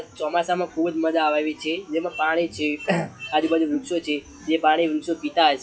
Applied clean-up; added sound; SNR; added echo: classical method WPE with log-MMSE.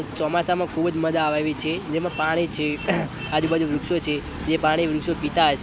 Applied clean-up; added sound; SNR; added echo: none; none; none; none.